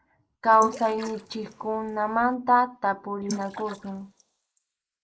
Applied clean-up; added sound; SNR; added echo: neural mask model Resemble Enhance denoiser.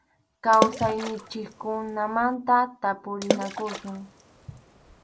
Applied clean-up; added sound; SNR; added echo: none; Water / Splash, splatter; 5 dB; none.